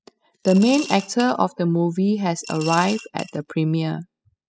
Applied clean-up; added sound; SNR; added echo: classical method spectral subtraction.